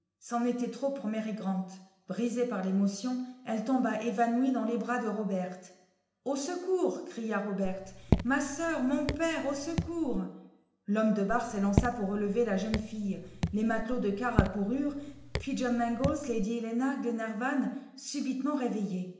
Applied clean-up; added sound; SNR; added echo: none; Raindrop / Drip; 3 dB; reverberation time 0.8 s.